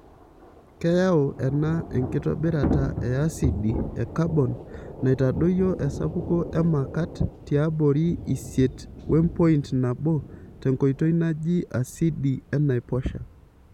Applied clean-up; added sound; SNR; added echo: none; Thunder / Rain; 10 dB; none.